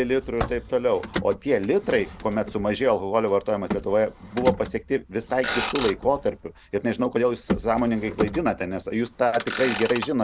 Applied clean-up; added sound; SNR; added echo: none; Motor vehicle (road); 9 dB; none.